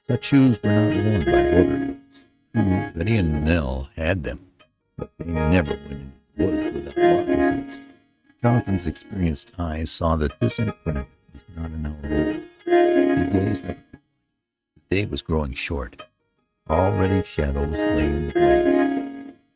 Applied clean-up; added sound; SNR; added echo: neural mask model RNNoise.